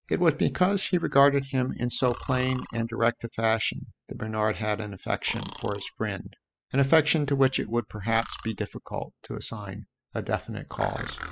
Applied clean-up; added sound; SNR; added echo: classical method spectral subtraction.